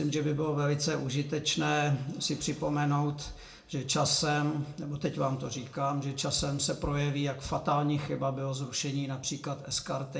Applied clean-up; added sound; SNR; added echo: none; none; none; reverberation time 0.4 s.